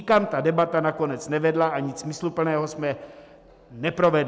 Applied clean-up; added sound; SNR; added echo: none; none; none; none.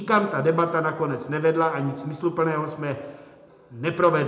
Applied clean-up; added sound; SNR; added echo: none; none; none; reverberation time 0.6 s.